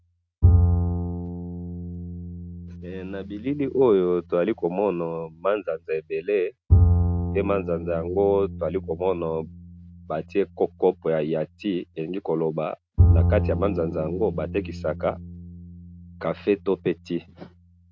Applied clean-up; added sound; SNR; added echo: none; Bowed string instrument; 0 dB; none.